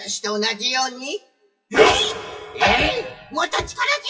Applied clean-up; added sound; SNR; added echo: classical method WPE with log-MMSE.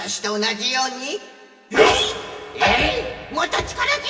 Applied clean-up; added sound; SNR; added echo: none; Explosion; 17 dB; reverberation time 0.9 s.